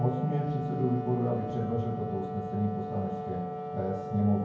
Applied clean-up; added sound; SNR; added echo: none; Wind instrument, woodwind instrument; 7 dB; reverberation time 0.9 s.